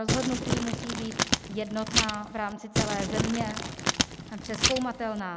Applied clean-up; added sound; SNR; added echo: none; Crumpling, crinkling; -3 dB; none.